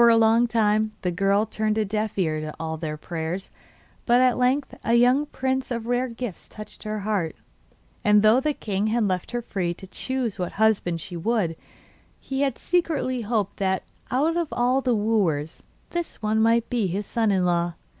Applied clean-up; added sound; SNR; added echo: none; none; none; none.